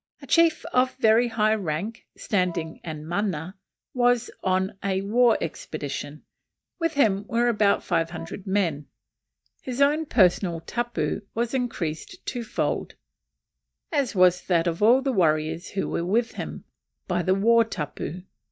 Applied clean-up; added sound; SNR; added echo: neural mask model DeepFilterNet 3.